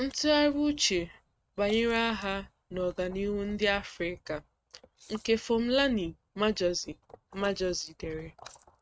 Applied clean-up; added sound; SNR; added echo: neural mask model RNNoise.